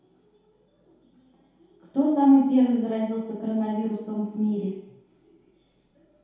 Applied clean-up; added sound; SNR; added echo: none; none; none; reverberation time 0.8 s.